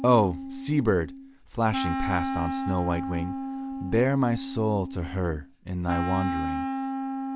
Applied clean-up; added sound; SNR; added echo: none; Wind instrument, woodwind instrument; 5 dB; none.